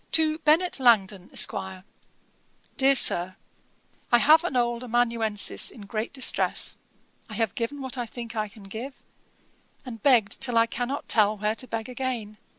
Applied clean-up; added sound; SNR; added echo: none; none; none; none.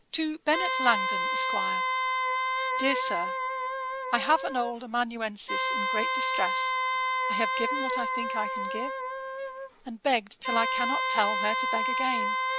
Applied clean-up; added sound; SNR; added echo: none; Wind instrument, woodwind instrument; -3 dB; none.